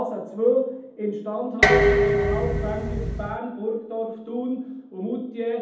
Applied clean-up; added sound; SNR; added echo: none; Dishes, pots, and pans; -5 dB; reverberation time 0.8 s.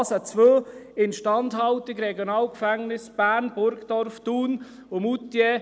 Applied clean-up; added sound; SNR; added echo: none; none; none; none.